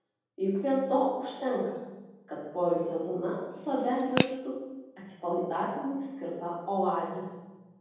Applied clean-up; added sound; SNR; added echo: none; Crack / Crackle; -2 dB; reverberation time 1.3 s.